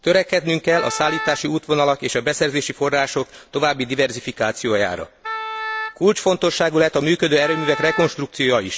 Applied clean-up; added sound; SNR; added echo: none; Wind instrument, woodwind instrument; 9 dB; none.